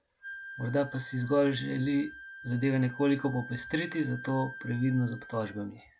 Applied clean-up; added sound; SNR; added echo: none; Wind instrument, woodwind instrument; 15 dB; none.